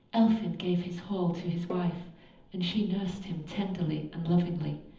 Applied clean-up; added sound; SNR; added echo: none; Bowed string instrument; 18 dB; reverberation time 0.8 s.